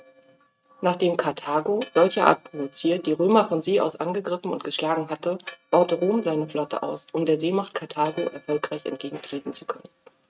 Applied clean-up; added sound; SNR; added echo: neural mask model RNNoise.